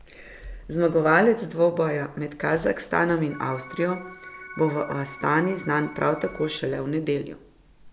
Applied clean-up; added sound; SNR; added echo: none; Organ; 16 dB; none.